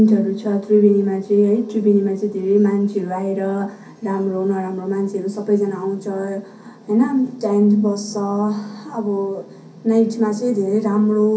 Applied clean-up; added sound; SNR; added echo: none; none; none; reverberation time 0.3 s.